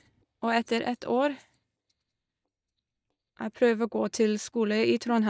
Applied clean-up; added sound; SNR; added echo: neural mask model DeepFilterNet 3.